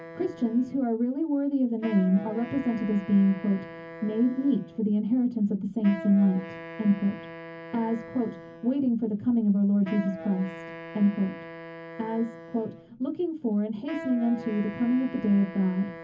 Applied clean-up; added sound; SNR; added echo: none; Wind instrument, woodwind instrument; 15 dB; reverberation time 0.3 s.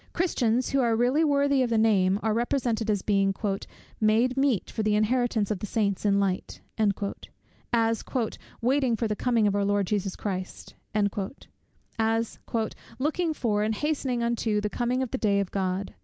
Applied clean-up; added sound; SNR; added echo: none; none; none; none.